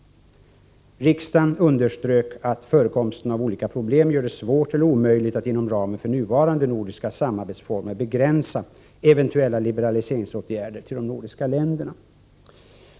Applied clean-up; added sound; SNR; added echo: none; none; none; none.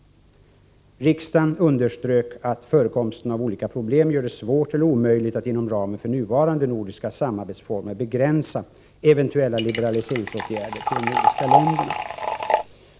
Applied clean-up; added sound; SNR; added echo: none; Liquid; 1 dB; none.